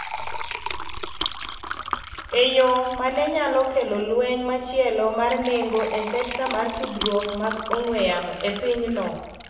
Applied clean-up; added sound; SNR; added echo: none; Fill (with liquid); 9 dB; reverberation time 1.0 s.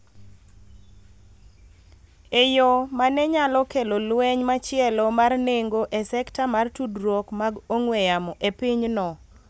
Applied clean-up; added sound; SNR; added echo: none; none; none; none.